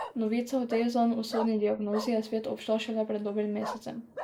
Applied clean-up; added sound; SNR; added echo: neural mask model Resemble Enhance denoiser.